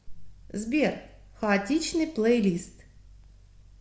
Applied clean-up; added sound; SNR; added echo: none; none; none; none.